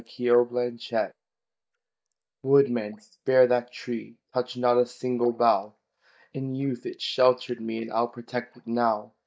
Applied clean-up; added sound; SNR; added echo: neural mask model DeepFilterNet 3.